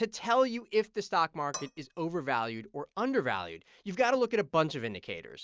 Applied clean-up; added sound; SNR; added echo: neural mask model RNNoise.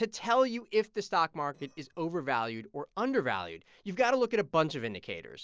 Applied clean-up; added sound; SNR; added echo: neural separator model SepFormer DNS4.